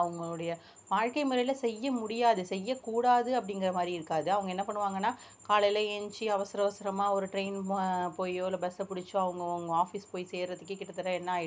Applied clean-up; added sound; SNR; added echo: none; none; none; none.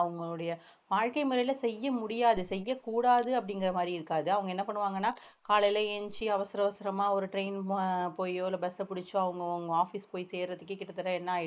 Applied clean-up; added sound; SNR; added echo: neural mask model Resemble Enhance denoiser.